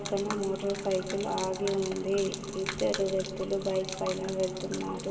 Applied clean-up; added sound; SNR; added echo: none; Gurgling / Liquid; 11 dB; reverberation time 2.8 s.